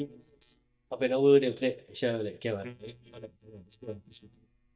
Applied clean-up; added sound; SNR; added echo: neural mask model DeepFilterNet 3.